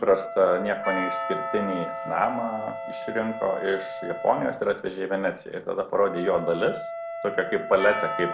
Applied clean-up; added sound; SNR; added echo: none; Wind instrument, woodwind instrument + Percussion; 7 dB; none.